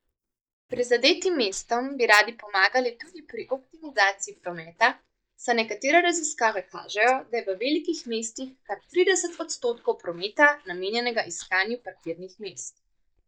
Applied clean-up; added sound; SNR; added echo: neural mask model DeepFilterNet 3.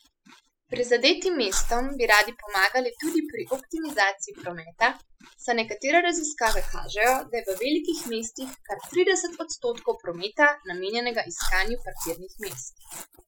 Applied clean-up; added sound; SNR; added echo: classical method spectral subtraction.